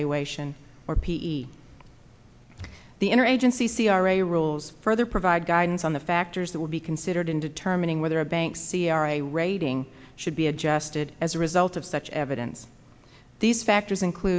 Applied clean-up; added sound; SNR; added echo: none; none; none; none.